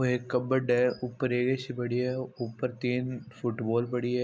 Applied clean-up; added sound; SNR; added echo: none; none; none; none.